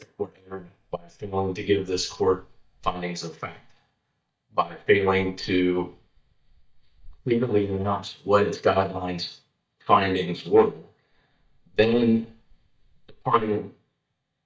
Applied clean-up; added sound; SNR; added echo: neural mask model DeepFilterNet 3.